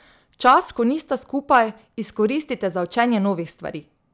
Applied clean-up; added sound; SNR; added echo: none; none; none; none.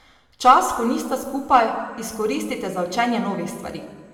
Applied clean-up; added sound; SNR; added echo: none; none; none; reverberation time 1.5 s.